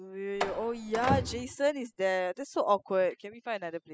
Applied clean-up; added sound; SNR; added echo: classical method spectral subtraction.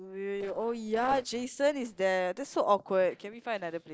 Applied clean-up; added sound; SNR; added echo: neural separator model SepFormer DNS4.